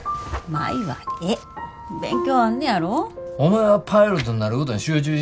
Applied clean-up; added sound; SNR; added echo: none; none; none; none.